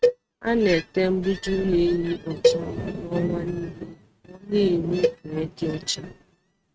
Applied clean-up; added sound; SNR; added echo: neural mask model RNNoise.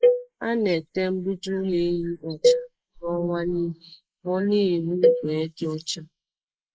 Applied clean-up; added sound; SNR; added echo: neural mask model Resemble Enhance denoiser.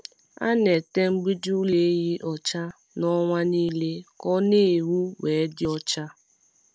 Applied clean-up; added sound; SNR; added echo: none; none; none; none.